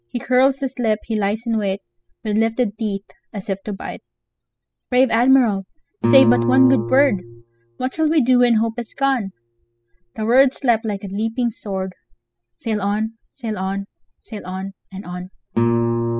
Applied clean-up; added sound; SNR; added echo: classical method spectral subtraction.